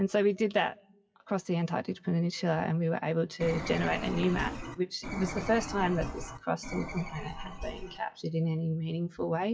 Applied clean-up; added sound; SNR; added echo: classical method WPE with log-MMSE.